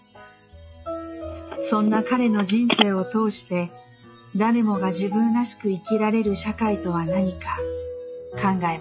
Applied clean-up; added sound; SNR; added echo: classical method log-MMSE.